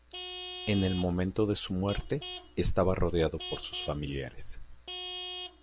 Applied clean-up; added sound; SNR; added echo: none; Vehicle horn, car horn, honking / Truck; 13 dB; none.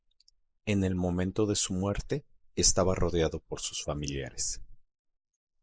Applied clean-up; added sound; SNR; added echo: neural mask model Resemble Enhance denoiser.